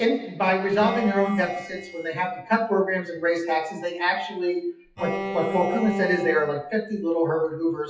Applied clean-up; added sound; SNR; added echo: classical method WPE with log-MMSE.